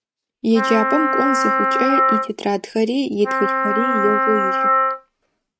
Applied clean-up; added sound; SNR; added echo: neural mask model RNNoise.